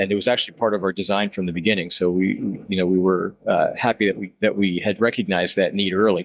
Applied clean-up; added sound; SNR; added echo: neural mask model DeepFilterNet 3.